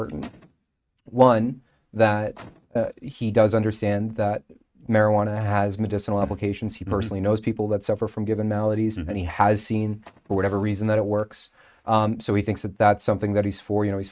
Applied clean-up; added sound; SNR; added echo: neural mask model RNNoise.